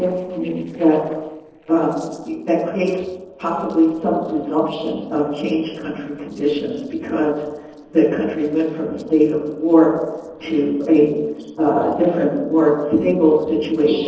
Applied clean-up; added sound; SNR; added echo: neural separator model SepFormer DNS4.